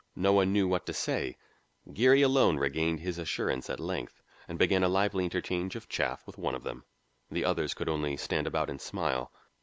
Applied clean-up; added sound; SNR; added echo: none; none; none; none.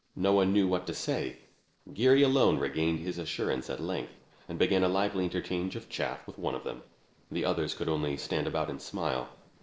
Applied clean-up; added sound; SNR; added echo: neural separator model SepFormer DNS4.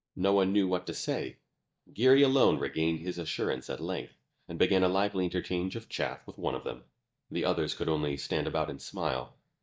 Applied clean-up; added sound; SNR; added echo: neural mask model DeepFilterNet 3.